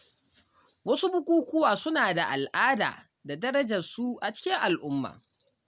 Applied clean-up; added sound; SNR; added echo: none; none; none; none.